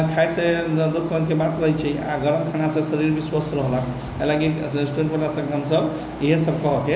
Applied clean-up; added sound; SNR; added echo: none; none; none; none.